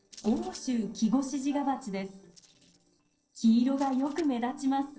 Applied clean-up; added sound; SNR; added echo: neural separator model SepFormer DNS4.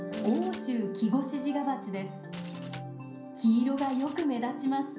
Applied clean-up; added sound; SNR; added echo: none; Glass; 17 dB; reverberation time 0.6 s.